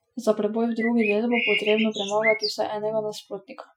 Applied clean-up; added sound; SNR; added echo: classical method Wiener filter.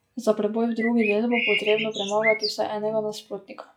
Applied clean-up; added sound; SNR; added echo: classical method log-MMSE.